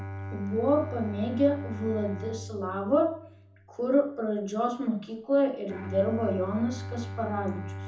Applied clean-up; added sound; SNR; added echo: none; Bowed string instrument; 10 dB; reverberation time 0.6 s.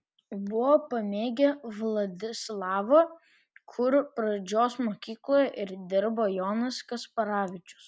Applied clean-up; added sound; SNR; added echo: none; none; none; none.